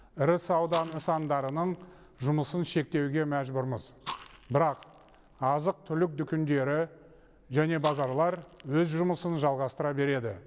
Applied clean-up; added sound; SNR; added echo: none; Fire; 16 dB; none.